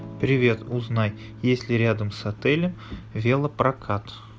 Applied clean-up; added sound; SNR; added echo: none; Electric guitar / Strum; 17 dB; none.